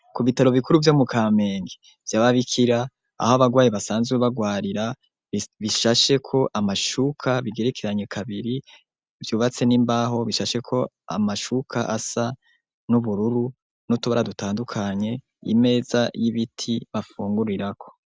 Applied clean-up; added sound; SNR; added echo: none; none; none; none.